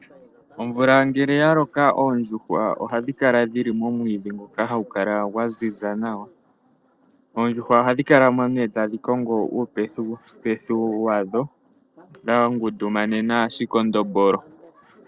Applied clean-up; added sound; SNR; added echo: neural separator model SepFormer DNS4.